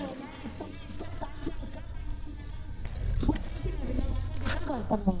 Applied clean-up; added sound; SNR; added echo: neural mask model DeepFilterNet 3.